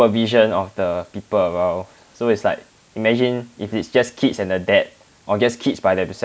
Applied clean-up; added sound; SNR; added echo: none; none; none; none.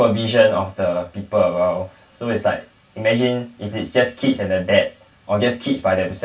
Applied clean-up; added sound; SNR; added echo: none; none; none; reverberation time 0.2 s.